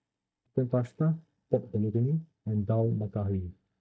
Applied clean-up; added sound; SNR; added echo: neural mask model DeepFilterNet 3.